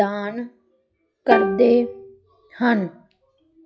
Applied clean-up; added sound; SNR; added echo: classical method log-MMSE.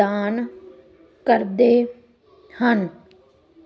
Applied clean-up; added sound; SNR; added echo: none; none; none; none.